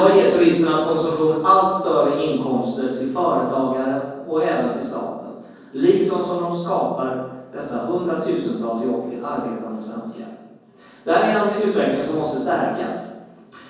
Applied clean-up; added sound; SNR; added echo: none; none; none; reverberation time 1.3 s.